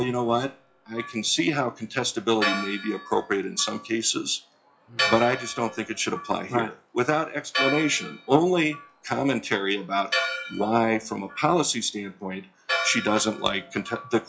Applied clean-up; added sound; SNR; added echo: classical method WPE with log-MMSE.